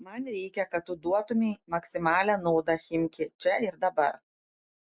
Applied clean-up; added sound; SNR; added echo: none; none; none; none.